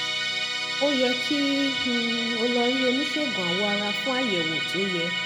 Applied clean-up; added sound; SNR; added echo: none; Musical instrument; 0 dB; none.